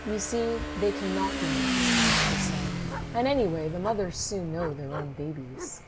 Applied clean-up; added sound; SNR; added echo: none; Motorcycle / Engine; -1 dB; none.